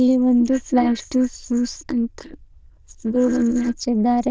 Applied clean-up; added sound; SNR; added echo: neural diffusion model UNIVERSE++.